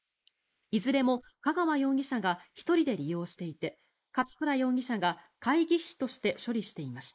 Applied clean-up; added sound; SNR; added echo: neural mask model Resemble Enhance denoiser.